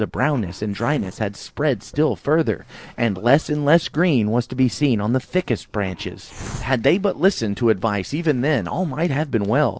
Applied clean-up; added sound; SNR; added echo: neural separator model SepFormer DNS4.